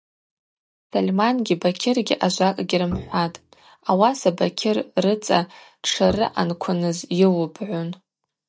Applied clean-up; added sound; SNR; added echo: neural mask model DeepFilterNet 3.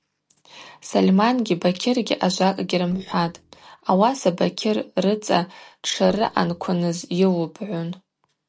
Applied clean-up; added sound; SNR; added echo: neural separator model SepFormer DNS4.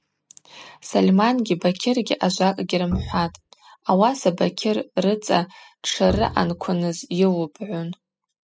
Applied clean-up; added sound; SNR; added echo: classical method spectral subtraction.